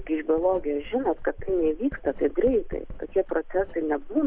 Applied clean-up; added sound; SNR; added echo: none; Writing; 12 dB; none.